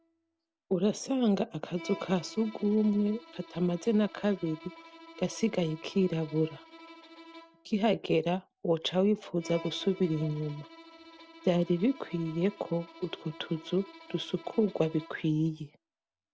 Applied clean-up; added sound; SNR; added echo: none; Bowed string instrument; 20 dB; none.